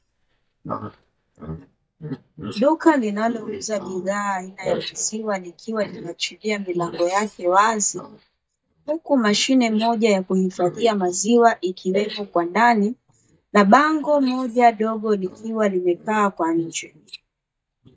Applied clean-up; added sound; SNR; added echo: neural mask model DeepFilterNet 3.